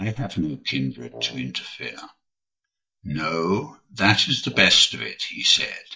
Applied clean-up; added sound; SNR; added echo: neural mask model DeepFilterNet 3.